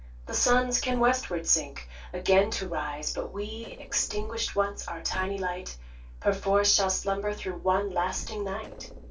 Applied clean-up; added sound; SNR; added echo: neural separator model SepFormer DNS4.